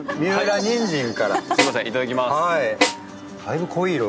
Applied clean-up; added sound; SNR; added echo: none; Snare drum; 4 dB; none.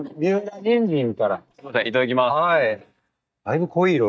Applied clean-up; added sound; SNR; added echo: neural mask model DeepFilterNet 3.